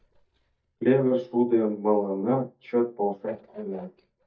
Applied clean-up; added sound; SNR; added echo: neural mask model DeepFilterNet 3.